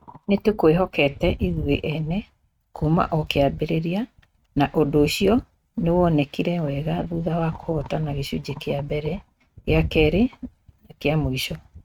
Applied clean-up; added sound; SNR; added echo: neural mask model RNNoise.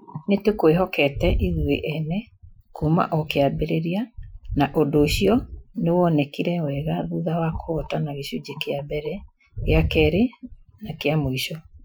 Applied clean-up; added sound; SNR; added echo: classical method Wiener filter.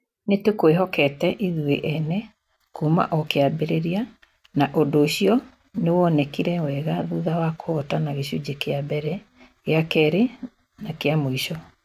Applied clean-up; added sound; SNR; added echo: none; none; none; none.